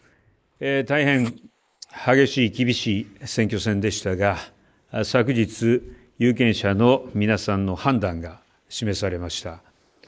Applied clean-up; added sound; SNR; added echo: neural mask model Resemble Enhance denoiser.